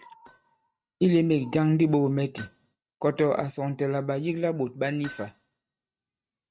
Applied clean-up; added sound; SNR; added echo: neural mask model RNNoise.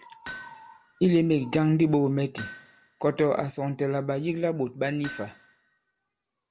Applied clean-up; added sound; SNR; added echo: none; Hammer; 19 dB; none.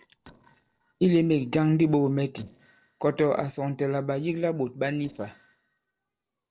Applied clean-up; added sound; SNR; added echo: neural separator model SepFormer DNS4.